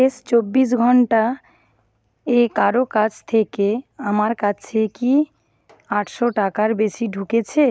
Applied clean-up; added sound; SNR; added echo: none; none; none; none.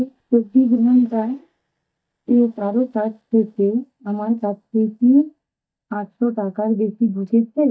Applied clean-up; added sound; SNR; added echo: neural mask model DeepFilterNet 3.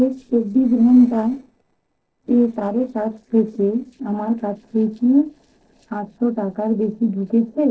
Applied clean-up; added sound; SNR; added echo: neural separator model SepFormer DNS4.